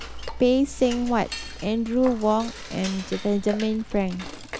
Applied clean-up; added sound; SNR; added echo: none; Cutlery, silverware / Dishes, pots, and pans; 11 dB; none.